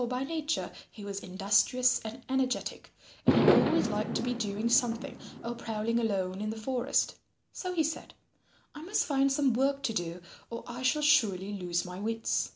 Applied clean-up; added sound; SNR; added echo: none; Fireworks; -1 dB; none.